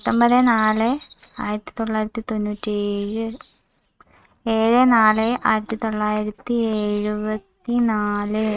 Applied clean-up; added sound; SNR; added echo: neural mask model RNNoise.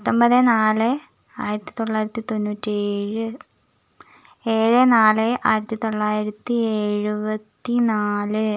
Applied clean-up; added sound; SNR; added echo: none; none; none; none.